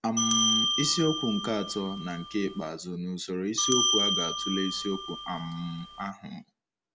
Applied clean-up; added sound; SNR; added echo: none; Bell; -1 dB; none.